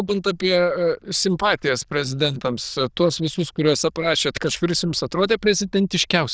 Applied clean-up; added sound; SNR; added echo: neural diffusion model UNIVERSE++.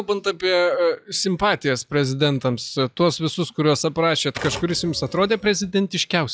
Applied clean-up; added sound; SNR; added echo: classical method log-MMSE.